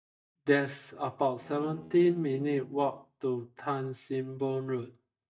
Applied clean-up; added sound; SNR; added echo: neural mask model DeepFilterNet 3.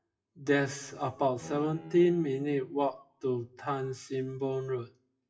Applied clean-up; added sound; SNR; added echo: classical method WPE with log-MMSE.